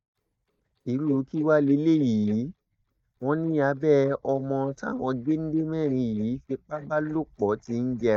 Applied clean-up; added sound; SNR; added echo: neural mask model DeepFilterNet 3.